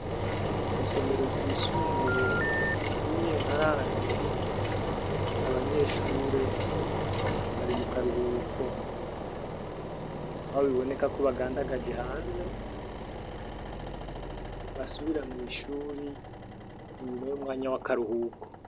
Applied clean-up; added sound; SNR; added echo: none; Telephone + Engine; -2 dB; none.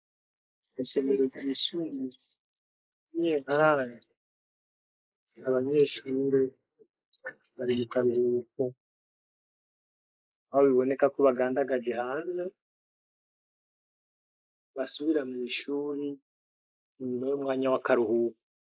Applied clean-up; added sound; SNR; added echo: neural mask model Resemble Enhance denoiser.